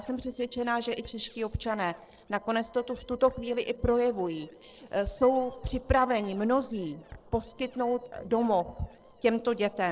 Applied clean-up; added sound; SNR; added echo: neural separator model SepFormer DNS4.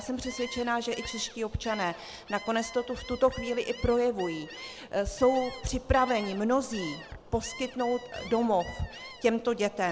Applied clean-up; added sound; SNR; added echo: none; Gull, seagull; 16 dB; none.